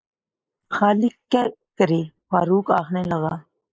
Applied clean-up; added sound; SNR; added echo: neural mask model Resemble Enhance denoiser.